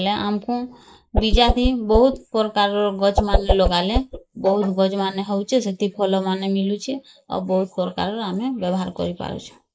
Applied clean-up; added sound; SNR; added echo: neural mask model Resemble Enhance denoiser.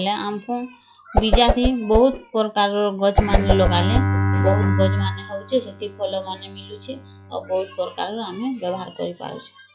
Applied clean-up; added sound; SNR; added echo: classical method log-MMSE.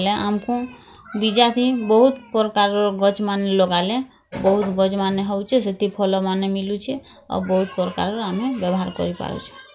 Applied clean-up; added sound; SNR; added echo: none; none; none; none.